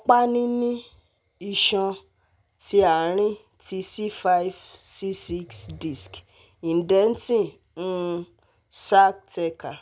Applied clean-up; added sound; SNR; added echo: none; none; none; none.